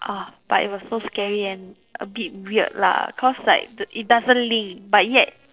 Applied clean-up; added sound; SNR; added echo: neural separator model SepFormer DNS4.